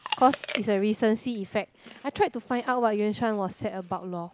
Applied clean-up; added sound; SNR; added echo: none; Chewing, mastication; 14 dB; none.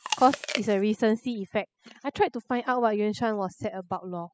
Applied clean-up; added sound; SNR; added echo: classical method spectral subtraction.